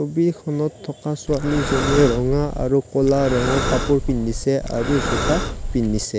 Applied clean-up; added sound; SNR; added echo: none; Breathing; 4 dB; none.